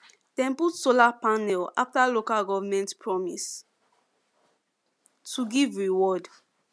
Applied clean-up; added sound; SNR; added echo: none; none; none; none.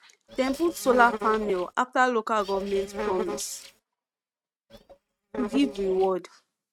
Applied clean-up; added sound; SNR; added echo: neural mask model RNNoise.